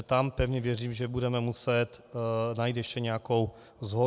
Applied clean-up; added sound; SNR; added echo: none; none; none; none.